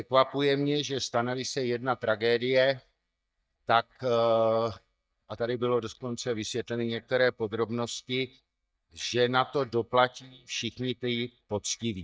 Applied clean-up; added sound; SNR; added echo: neural mask model DeepFilterNet 3.